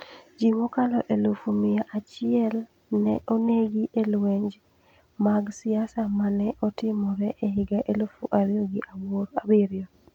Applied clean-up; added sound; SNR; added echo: none; none; none; none.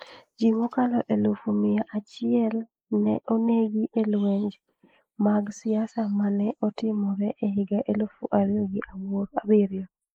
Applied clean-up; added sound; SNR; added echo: neural mask model Resemble Enhance denoiser.